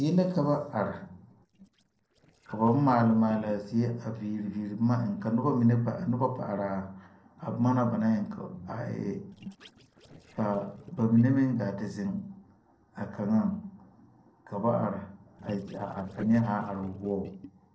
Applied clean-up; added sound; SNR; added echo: neural separator model SepFormer DNS4.